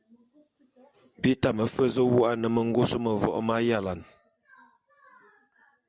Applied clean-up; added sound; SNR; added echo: none; none; none; none.